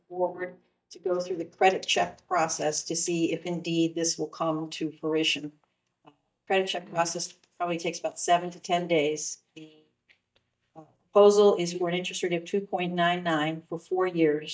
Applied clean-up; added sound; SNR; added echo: neural mask model DeepFilterNet 3.